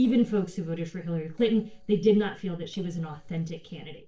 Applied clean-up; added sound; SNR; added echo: neural separator model SepFormer DNS4.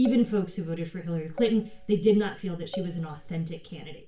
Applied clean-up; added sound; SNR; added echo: none; Keyboard (musical); 17 dB; reverberation time 0.3 s.